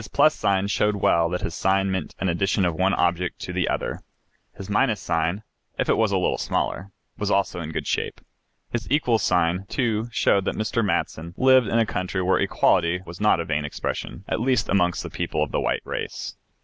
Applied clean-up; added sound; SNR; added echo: none; none; none; none.